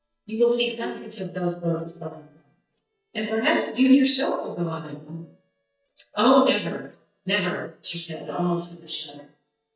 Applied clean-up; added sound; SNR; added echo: neural mask model DeepFilterNet 3.